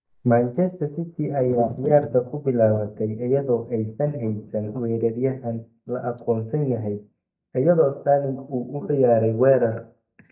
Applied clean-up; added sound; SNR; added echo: neural mask model DeepFilterNet 3.